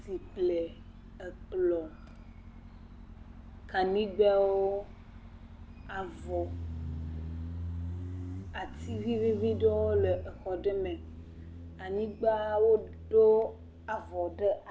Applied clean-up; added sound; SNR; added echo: none; Motorcycle; 10 dB; none.